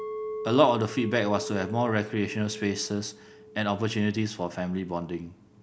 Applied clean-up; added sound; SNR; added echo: none; Chink, clink; 12 dB; none.